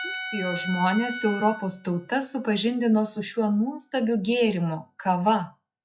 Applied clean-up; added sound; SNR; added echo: classical method log-MMSE.